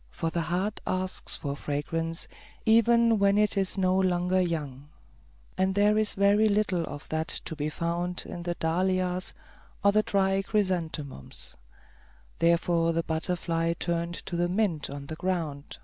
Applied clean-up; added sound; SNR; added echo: none; none; none; none.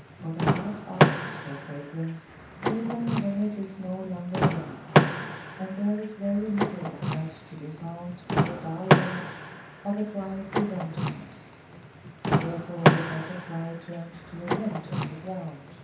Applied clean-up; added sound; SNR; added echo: none; Door / Car; -5 dB; reverberation time 0.7 s.